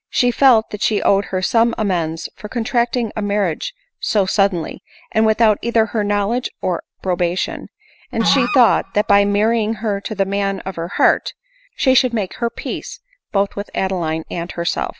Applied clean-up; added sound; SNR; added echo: none; Musical instrument; 11 dB; none.